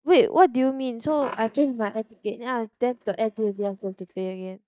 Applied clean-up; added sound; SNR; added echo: neural mask model DeepFilterNet 3.